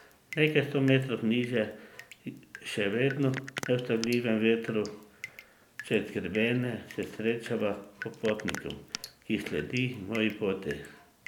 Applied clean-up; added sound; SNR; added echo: none; Drip; 16 dB; none.